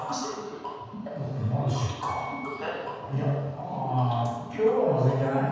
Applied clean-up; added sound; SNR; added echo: none; Wind instrument, woodwind instrument; 17 dB; reverberation time 1.2 s.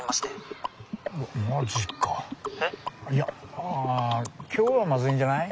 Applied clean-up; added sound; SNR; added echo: none; none; none; none.